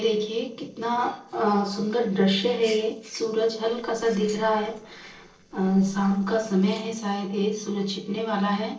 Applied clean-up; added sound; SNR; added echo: neural separator model SepFormer DNS4.